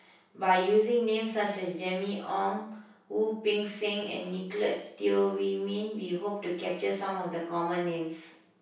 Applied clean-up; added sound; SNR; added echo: none; none; none; reverberation time 0.6 s.